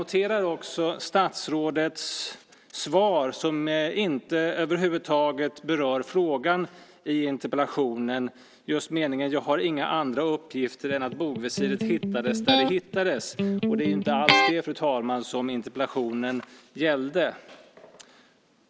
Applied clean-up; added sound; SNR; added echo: none; Electric guitar; -1 dB; none.